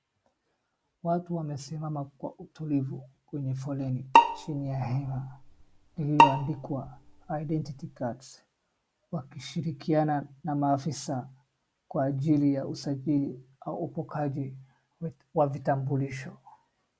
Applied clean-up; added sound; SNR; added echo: none; Bowed string instrument; -4 dB; none.